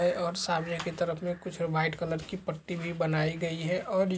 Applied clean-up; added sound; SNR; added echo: none; none; none; none.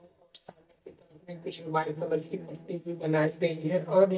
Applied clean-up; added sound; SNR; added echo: neural mask model DeepFilterNet 3.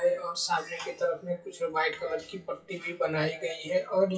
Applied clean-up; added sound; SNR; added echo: classical method WPE with log-MMSE.